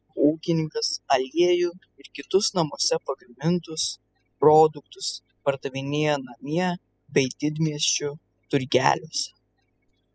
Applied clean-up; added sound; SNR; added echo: classical method spectral subtraction.